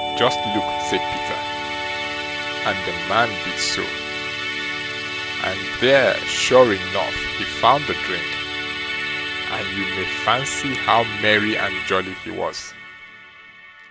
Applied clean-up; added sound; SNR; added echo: none; Musical instrument; 3 dB; none.